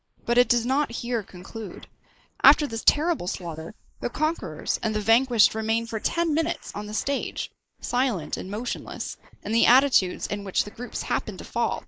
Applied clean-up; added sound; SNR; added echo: neural mask model Resemble Enhance denoiser.